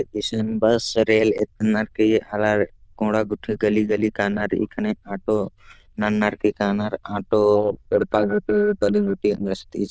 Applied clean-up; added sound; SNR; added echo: neural diffusion model UNIVERSE++.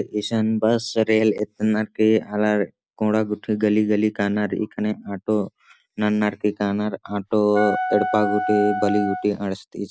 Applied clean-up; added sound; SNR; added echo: none; Wind instrument, woodwind instrument; 5 dB; none.